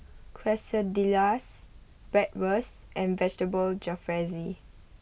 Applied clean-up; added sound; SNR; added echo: none; none; none; none.